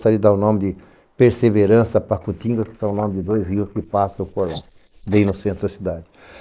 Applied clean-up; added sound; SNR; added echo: neural mask model Resemble Enhance denoiser.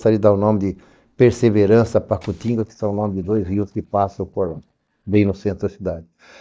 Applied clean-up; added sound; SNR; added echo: neural mask model DeepFilterNet 3.